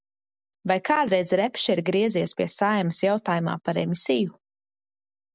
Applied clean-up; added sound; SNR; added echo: none; none; none; none.